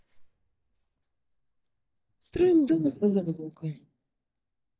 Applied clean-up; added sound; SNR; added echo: neural mask model DeepFilterNet 3.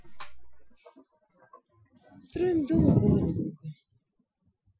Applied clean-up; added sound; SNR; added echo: classical method Wiener filter.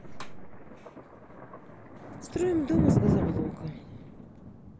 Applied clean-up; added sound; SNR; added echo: none; Thunder; -2 dB; none.